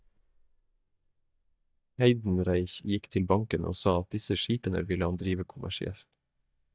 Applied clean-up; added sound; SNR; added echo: neural mask model DeepFilterNet 3.